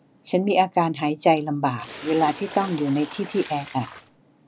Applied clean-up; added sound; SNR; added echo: none; Splash, splatter; 15 dB; none.